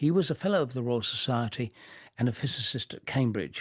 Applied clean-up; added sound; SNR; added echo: none; none; none; none.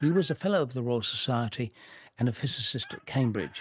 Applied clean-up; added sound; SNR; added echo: neural mask model RNNoise.